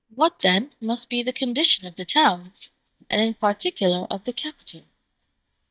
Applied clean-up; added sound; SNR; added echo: neural mask model DeepFilterNet 3.